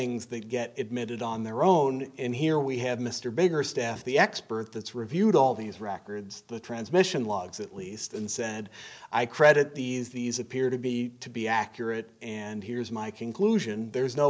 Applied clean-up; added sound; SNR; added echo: none; none; none; none.